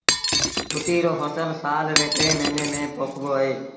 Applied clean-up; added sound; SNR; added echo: none; Shatter; 1 dB; reverberation time 0.8 s.